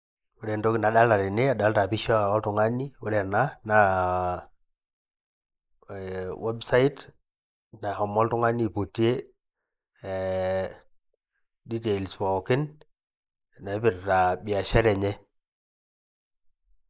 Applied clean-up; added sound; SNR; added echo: neural mask model Resemble Enhance denoiser.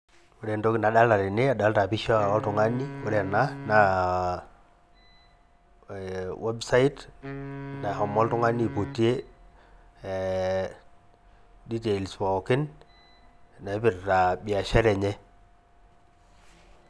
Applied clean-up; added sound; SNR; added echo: none; Wind instrument, woodwind instrument; 12 dB; none.